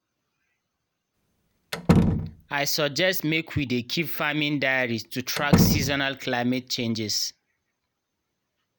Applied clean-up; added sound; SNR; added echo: none; Slam; -2 dB; none.